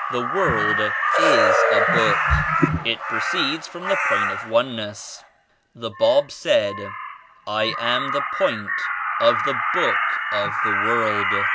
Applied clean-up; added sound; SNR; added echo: none; Crow; -3 dB; none.